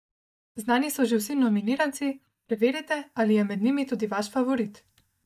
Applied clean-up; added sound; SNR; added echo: neural mask model DeepFilterNet 3.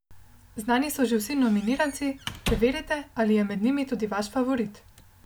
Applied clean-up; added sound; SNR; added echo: none; Squeak / Slam; 10 dB; none.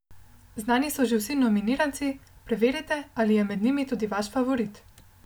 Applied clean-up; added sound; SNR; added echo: none; none; none; none.